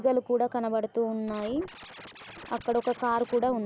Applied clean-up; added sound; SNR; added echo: none; Scratching (performance technique); 18 dB; none.